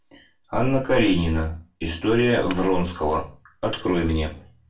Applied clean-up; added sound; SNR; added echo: none; Cutlery, silverware; 8 dB; reverberation time 0.3 s.